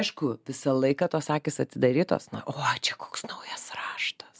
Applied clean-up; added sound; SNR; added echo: none; none; none; none.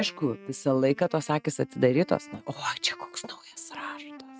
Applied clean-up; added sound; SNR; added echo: neural mask model RNNoise.